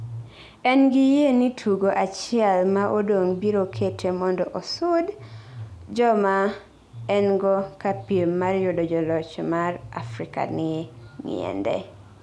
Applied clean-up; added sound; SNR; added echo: none; none; none; none.